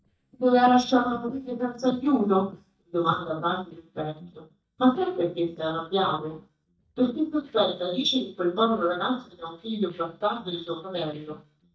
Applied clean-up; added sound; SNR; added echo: neural mask model DeepFilterNet 3.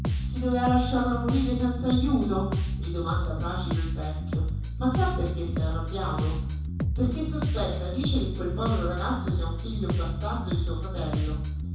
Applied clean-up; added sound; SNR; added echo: none; Bass guitar; -2 dB; reverberation time 0.7 s.